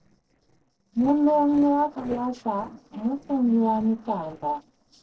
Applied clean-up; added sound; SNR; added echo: neural separator model SepFormer DNS4.